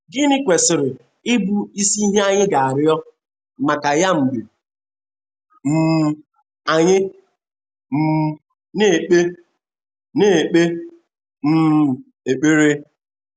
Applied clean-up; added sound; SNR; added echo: none; none; none; none.